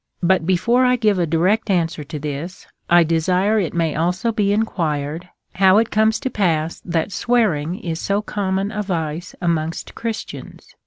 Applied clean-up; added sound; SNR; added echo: none; none; none; none.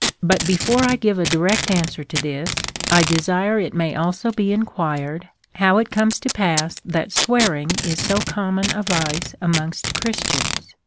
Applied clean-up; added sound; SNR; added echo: none; Packing tape, duct tape; 6 dB; none.